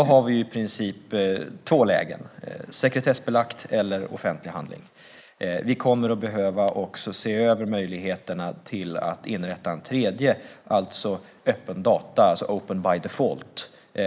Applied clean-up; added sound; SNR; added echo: neural mask model Resemble Enhance denoiser.